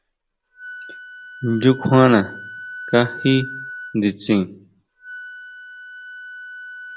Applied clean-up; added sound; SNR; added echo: none; Wind instrument, woodwind instrument; 14 dB; none.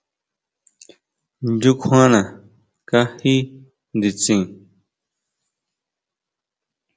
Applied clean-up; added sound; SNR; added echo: none; none; none; none.